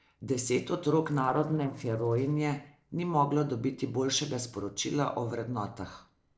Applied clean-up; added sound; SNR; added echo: neural separator model SepFormer DNS4.